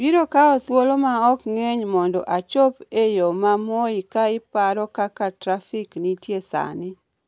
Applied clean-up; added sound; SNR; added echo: none; none; none; none.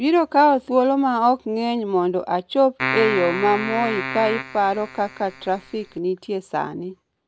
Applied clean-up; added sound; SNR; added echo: none; Keyboard (musical); 7 dB; none.